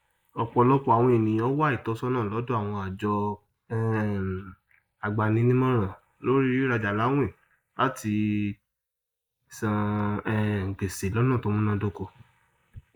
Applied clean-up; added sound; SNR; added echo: neural mask model Resemble Enhance denoiser.